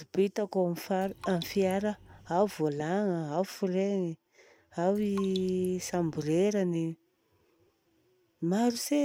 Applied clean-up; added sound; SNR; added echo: none; Raindrop; 20 dB; none.